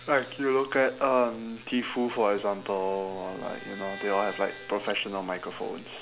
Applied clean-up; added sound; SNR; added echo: none; Bowed string instrument; 16 dB; none.